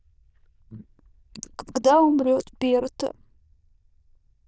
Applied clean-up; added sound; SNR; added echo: neural diffusion model UNIVERSE++.